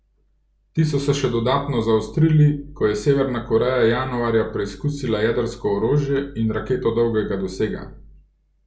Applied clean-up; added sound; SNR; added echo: none; none; none; none.